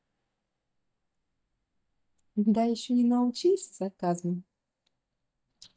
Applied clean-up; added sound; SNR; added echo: neural mask model DeepFilterNet 3.